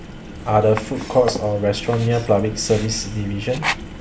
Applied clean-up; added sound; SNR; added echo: none; Sink (filling or washing); 12 dB; none.